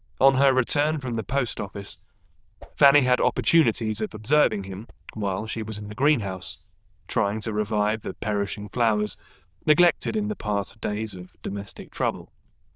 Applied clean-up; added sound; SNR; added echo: neural diffusion model UNIVERSE++.